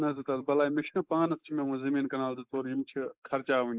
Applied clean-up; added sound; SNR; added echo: neural mask model Resemble Enhance denoiser.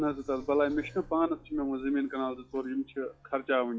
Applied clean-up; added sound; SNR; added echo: classical method log-MMSE.